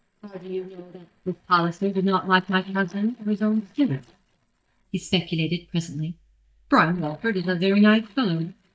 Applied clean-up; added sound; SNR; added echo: neural mask model DeepFilterNet 3.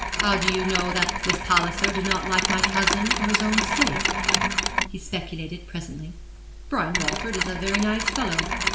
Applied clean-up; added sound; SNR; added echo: none; Mechanisms; -2 dB; reverberation time 1.6 s.